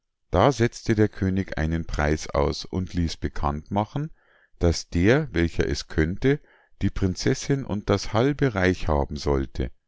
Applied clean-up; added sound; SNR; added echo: none; none; none; none.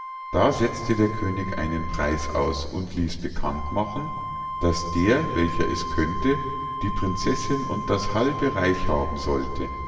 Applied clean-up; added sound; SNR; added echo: none; Wind instrument, woodwind instrument; 8 dB; reverberation time 2.1 s.